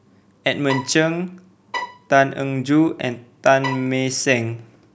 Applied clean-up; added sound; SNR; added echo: none; Bowed string instrument; 11 dB; none.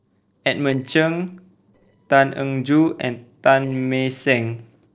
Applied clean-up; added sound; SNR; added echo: neural separator model SepFormer DNS4.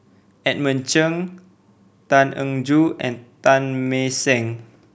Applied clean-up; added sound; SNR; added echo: none; none; none; none.